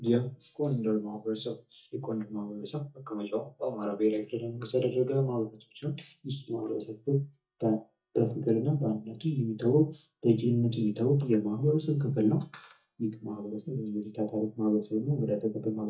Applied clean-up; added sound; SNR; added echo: neural mask model DeepFilterNet 3.